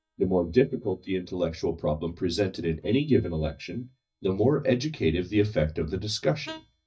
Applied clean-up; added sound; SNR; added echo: neural mask model DeepFilterNet 3.